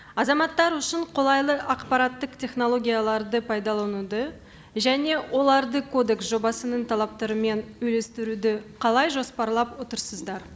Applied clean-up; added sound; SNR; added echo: none; none; none; none.